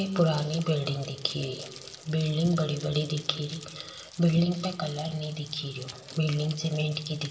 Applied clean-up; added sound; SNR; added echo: none; Rain; 17 dB; reverberation time 1.1 s.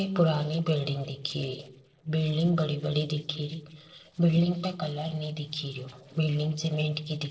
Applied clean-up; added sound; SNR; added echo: neural separator model SepFormer DNS4.